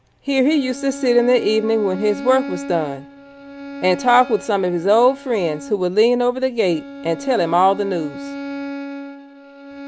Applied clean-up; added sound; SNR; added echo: none; Bowed string instrument; 13 dB; none.